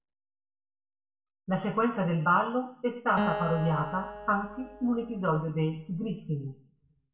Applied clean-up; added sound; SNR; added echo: none; Acoustic guitar; 8 dB; reverberation time 0.5 s.